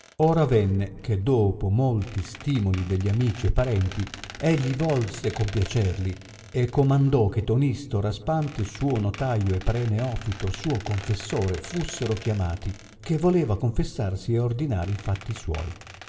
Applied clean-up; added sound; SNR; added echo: none; Squeak; 20 dB; reverberation time 2.8 s.